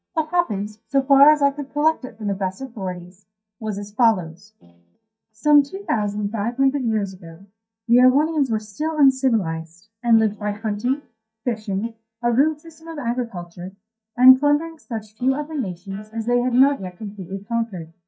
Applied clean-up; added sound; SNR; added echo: neural mask model DeepFilterNet 3.